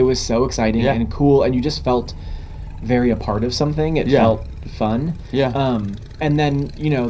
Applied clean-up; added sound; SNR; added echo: none; Motorcycle; 12 dB; reverberation time 0.4 s.